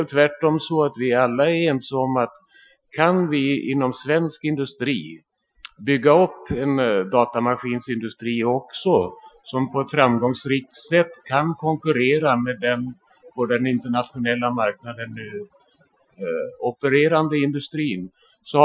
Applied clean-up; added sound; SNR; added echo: classical method Wiener filter.